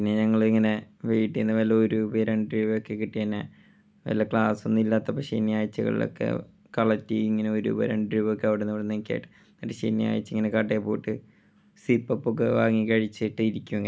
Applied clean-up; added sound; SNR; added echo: none; none; none; none.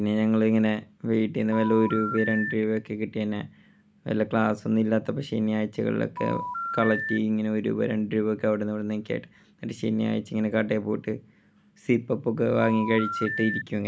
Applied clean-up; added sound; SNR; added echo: none; Telephone; 6 dB; none.